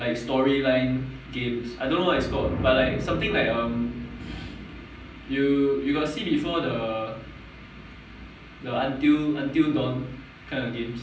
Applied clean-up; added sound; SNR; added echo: none; none; none; reverberation time 0.6 s.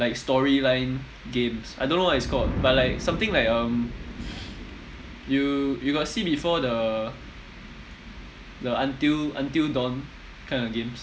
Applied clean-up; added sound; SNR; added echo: none; none; none; none.